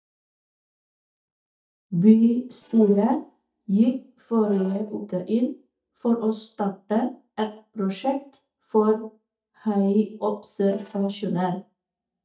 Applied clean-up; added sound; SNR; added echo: neural mask model DeepFilterNet 3.